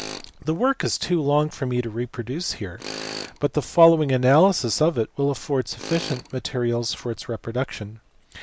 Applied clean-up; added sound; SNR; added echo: none; Tools; 18 dB; none.